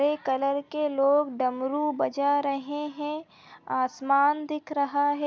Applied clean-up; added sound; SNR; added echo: none; none; none; none.